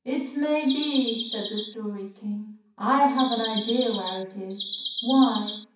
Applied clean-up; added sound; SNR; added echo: none; Bird vocalization, bird call, bird song; 7 dB; reverberation time 0.6 s.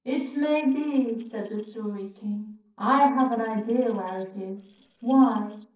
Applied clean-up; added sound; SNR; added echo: neural separator model SepFormer DNS4.